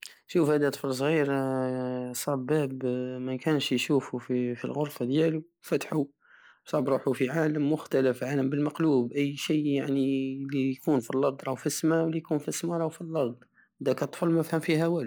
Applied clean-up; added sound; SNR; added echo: neural mask model Resemble Enhance denoiser.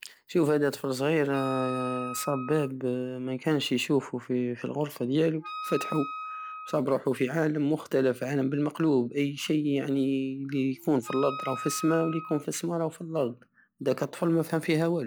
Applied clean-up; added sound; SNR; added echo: none; Wind instrument, woodwind instrument; 11 dB; none.